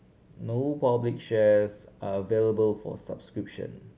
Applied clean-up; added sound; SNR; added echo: none; none; none; none.